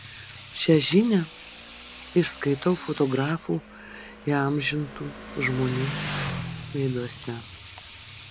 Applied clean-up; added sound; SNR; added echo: none; Motorcycle + Sink (filling or washing) / Water tap, faucet; 9 dB; none.